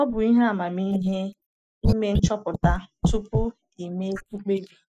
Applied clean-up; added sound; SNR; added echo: neural mask model Resemble Enhance denoiser.